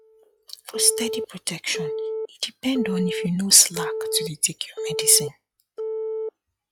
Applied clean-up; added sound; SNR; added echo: classical method log-MMSE.